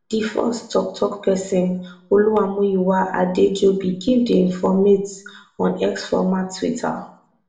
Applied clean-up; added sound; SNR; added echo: none; none; none; reverberation time 0.4 s.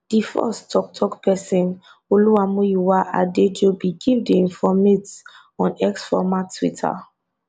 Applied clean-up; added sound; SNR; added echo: none; none; none; none.